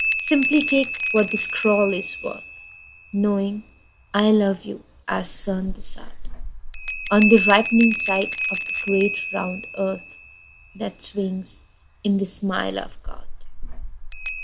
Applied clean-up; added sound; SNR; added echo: none; Bell; 6 dB; none.